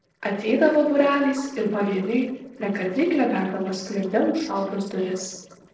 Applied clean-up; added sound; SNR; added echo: neural separator model SepFormer DNS4.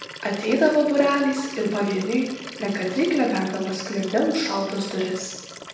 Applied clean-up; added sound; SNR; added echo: none; Liquid; 15 dB; reverberation time 0.9 s.